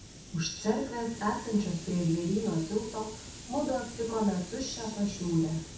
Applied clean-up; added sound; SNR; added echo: none; Hiss; 13 dB; reverberation time 0.7 s.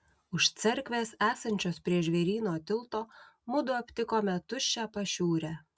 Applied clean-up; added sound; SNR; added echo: none; none; none; none.